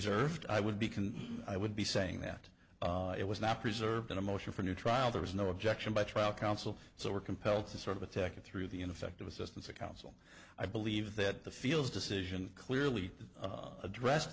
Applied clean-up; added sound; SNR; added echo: none; none; none; none.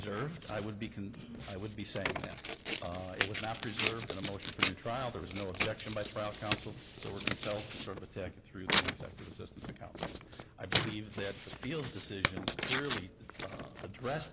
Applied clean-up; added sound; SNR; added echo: none; Tearing; -3 dB; none.